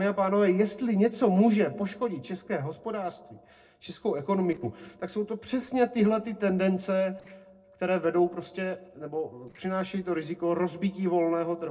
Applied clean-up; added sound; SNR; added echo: neural separator model SepFormer DNS4.